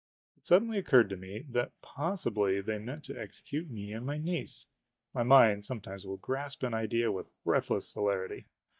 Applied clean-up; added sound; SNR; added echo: neural mask model DeepFilterNet 3.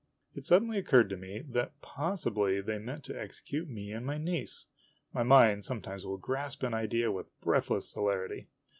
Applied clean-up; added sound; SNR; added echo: none; none; none; none.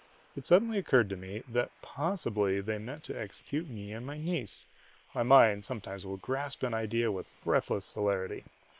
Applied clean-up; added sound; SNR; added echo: neural separator model SepFormer WHAM!.